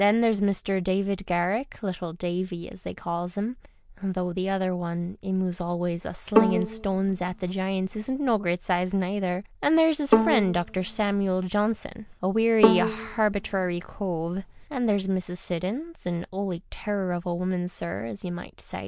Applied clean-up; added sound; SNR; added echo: none; Bowed string instrument; 2 dB; none.